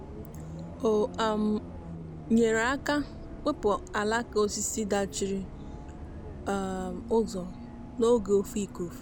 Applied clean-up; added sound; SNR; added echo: none; Bus; 11 dB; none.